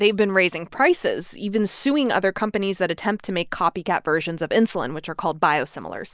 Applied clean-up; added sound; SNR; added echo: none; none; none; none.